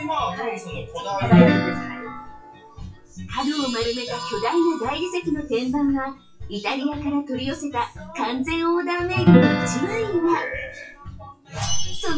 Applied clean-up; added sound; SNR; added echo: classical method WPE with log-MMSE.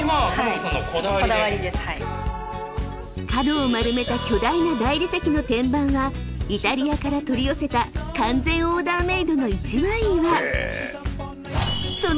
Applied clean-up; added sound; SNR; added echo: none; none; none; none.